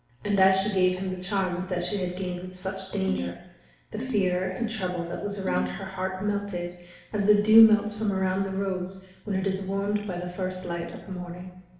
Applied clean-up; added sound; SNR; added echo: none; Ringtone; 10 dB; reverberation time 0.8 s.